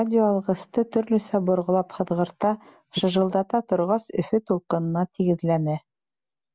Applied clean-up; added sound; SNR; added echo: none; none; none; none.